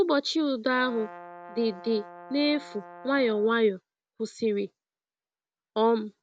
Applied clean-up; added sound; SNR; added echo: none; Brass instrument; 17 dB; none.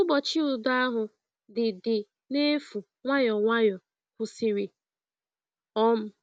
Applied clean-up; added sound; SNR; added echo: none; none; none; none.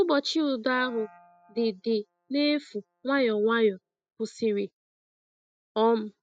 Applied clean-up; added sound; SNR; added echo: classical method spectral subtraction.